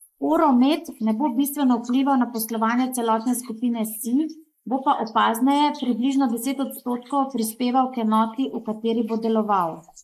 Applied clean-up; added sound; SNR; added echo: neural mask model Resemble Enhance denoiser.